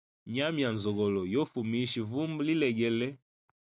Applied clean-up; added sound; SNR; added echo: none; none; none; none.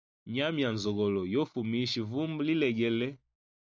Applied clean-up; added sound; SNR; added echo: neural mask model Resemble Enhance denoiser.